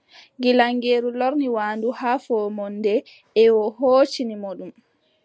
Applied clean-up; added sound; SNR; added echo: none; none; none; none.